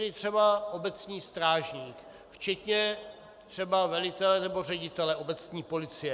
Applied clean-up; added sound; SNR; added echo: none; none; none; none.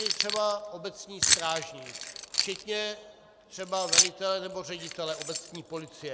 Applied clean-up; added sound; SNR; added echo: none; Keys jangling; -3 dB; none.